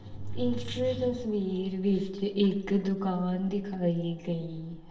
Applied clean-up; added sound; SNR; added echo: none; none; none; reverberation time 0.8 s.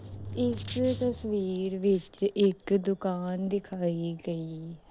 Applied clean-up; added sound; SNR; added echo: none; none; none; none.